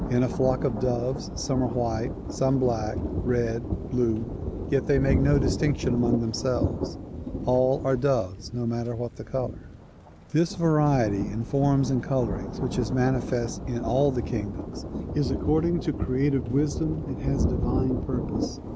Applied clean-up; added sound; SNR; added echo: none; Thunder; 5 dB; none.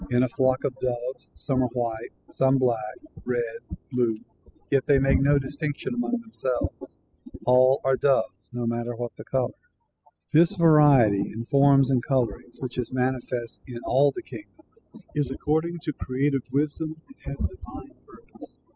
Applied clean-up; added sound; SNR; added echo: classical method spectral subtraction.